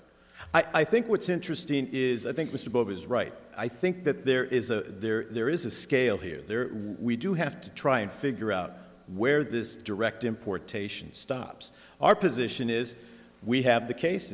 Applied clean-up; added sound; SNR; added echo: none; none; none; none.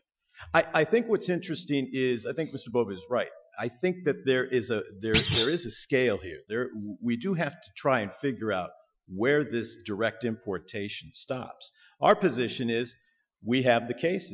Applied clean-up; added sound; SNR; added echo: classical method Wiener filter.